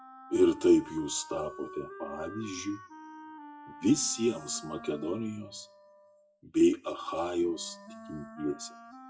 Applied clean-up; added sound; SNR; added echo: classical method WPE with log-MMSE.